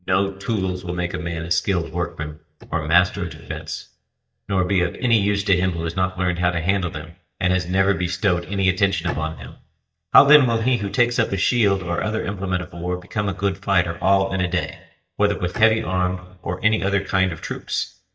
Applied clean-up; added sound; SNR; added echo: neural mask model DeepFilterNet 3.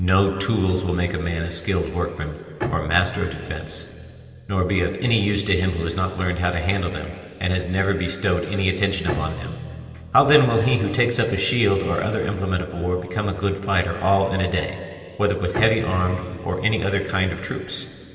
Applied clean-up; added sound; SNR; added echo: none; Bowed string instrument; 15 dB; reverberation time 2.9 s.